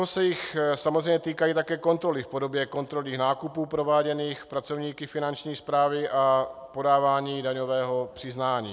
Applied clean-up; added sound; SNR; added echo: none; none; none; none.